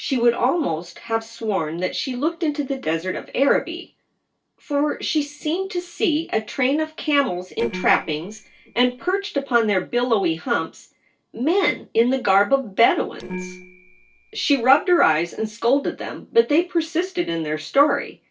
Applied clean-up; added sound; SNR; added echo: neural separator model SepFormer DNS4.